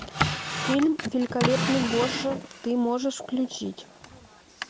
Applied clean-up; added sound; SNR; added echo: none; Drawer open or close; 4 dB; none.